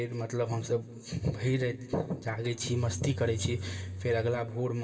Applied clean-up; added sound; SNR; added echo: none; Bowed string instrument; 8 dB; reverberation time 2.0 s.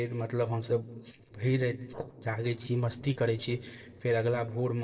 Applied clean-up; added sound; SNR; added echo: neural separator model SepFormer DNS4.